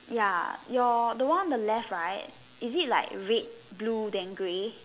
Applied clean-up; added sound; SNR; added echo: none; none; none; none.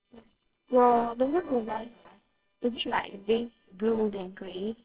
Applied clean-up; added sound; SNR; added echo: neural separator model SepFormer WHAMR!.